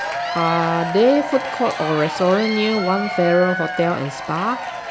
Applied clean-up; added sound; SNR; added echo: none; Applause / Crowd / Cheering; 6 dB; none.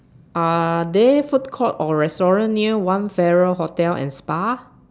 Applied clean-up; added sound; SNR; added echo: none; none; none; none.